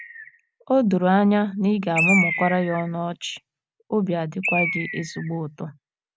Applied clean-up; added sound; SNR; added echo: none; Bird; 7 dB; none.